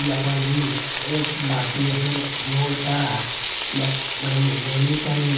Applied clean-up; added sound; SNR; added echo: none; Frying (food); -1 dB; reverberation time 0.9 s.